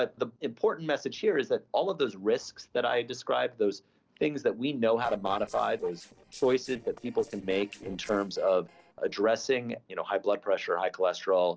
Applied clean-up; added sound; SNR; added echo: neural separator model SepFormer DNS4.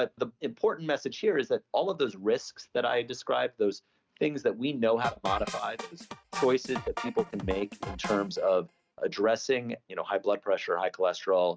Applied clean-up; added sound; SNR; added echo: neural mask model RNNoise.